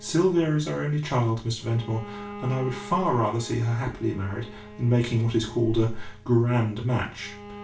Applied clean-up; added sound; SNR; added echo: none; Bowed string instrument; 18 dB; reverberation time 0.3 s.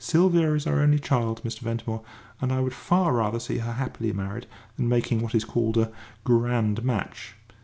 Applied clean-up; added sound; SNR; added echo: none; none; none; none.